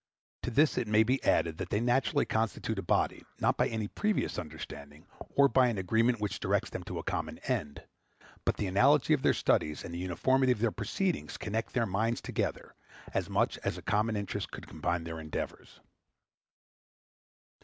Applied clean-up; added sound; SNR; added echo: none; none; none; none.